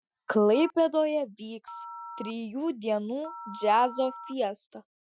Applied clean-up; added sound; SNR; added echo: classical method Wiener filter.